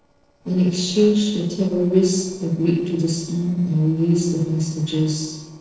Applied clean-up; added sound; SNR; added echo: neural separator model SepFormer DNS4.